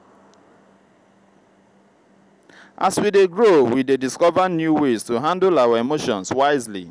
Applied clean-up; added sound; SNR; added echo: none; none; none; none.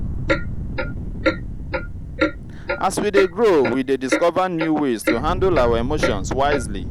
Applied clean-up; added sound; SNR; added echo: none; Fire + Clock; 3 dB; none.